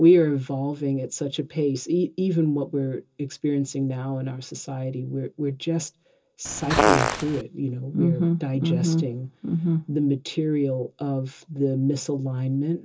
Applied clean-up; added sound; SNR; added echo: none; Fart; -2 dB; reverberation time 0.2 s.